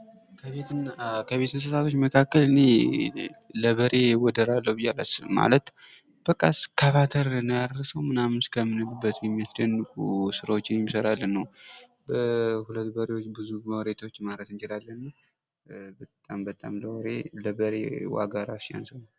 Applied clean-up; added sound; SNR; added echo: none; none; none; none.